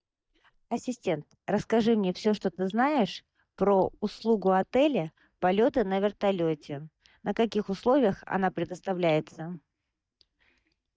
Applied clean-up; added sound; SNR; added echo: neural mask model DeepFilterNet 3.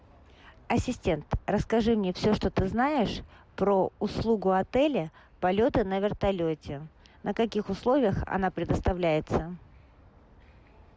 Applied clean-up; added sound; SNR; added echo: none; none; none; none.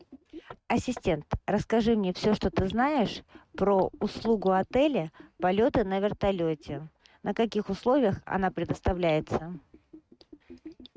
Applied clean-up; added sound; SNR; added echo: neural mask model RNNoise.